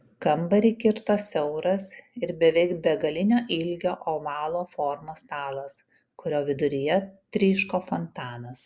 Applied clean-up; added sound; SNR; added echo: none; none; none; none.